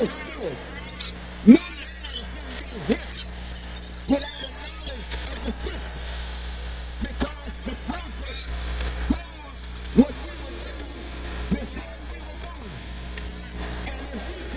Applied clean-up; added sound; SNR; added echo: neural mask model DeepFilterNet 3.